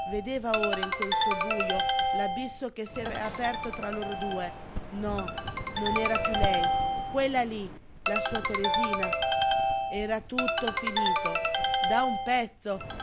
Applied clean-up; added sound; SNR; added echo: none; Ringtone; -4 dB; none.